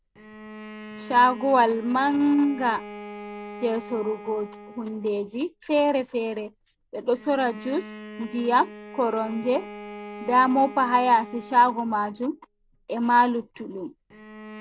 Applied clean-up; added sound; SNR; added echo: none; Bowed string instrument; 16 dB; none.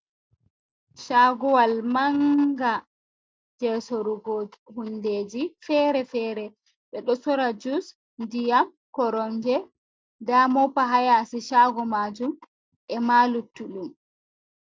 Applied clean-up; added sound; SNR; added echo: none; none; none; none.